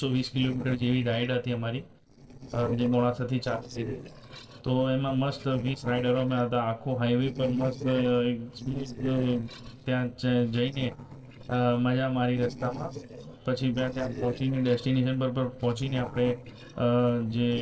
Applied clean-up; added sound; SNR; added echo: neural separator model SepFormer DNS4.